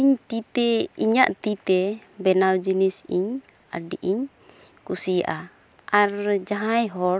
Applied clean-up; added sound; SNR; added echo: none; none; none; none.